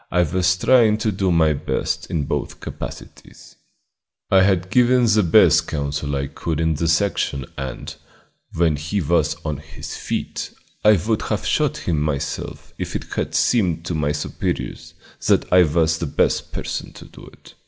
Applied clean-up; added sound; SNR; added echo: none; none; none; none.